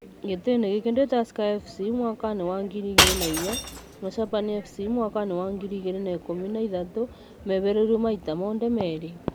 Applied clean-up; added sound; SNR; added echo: none; Shatter / Crushing; 1 dB; none.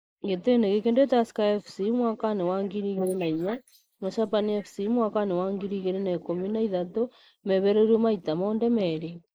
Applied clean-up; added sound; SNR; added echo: neural mask model Resemble Enhance denoiser.